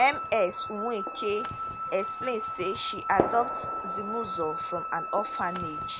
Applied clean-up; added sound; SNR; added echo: none; Gunshot, gunfire + Wind instrument, woodwind instrument; 3 dB; none.